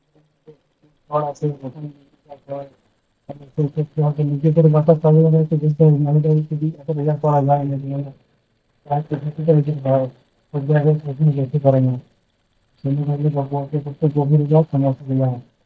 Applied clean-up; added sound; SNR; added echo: neural mask model DeepFilterNet 3.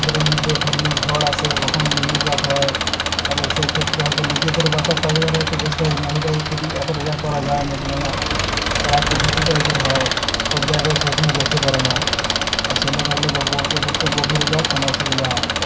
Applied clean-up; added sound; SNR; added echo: none; Engine; -2 dB; reverberation time 1.4 s.